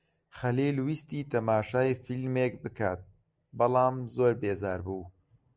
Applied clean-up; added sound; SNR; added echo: none; none; none; none.